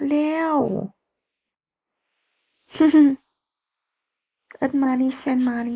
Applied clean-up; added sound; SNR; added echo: neural mask model Resemble Enhance denoiser.